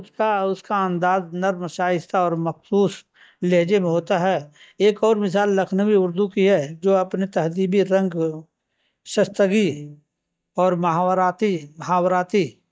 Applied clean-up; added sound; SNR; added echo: neural mask model DeepFilterNet 3.